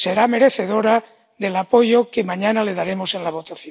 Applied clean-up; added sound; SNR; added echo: none; none; none; none.